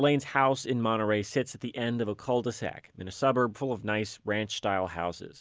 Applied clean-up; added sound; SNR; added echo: none; none; none; none.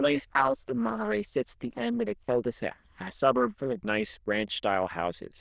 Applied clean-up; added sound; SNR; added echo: neural diffusion model UNIVERSE++.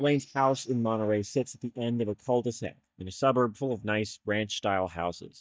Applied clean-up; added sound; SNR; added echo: neural mask model DeepFilterNet 3.